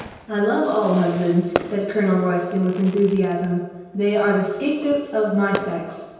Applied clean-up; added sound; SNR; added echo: none; Fireworks; 14 dB; reverberation time 1.2 s.